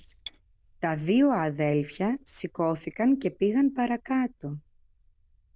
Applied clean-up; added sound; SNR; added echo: neural diffusion model UNIVERSE++.